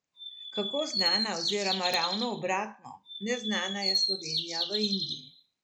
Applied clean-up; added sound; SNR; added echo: none; Bird vocalization, bird call, bird song; -1 dB; none.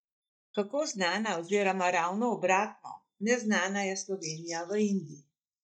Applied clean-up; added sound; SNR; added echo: neural mask model DeepFilterNet 3.